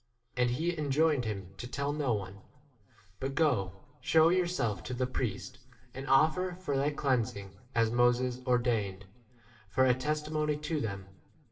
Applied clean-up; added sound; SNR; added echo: none; none; none; reverberation time 0.8 s.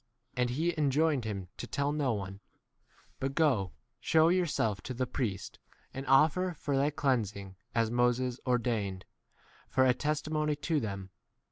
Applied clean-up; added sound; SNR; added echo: none; none; none; none.